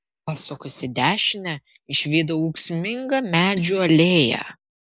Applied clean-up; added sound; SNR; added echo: neural mask model Resemble Enhance denoiser.